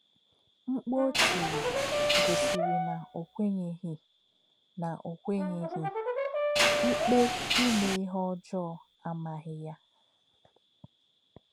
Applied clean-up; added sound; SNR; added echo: none; Brass instrument + Mechanisms; -3 dB; none.